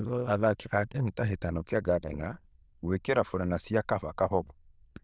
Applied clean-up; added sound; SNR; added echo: neural diffusion model UNIVERSE++.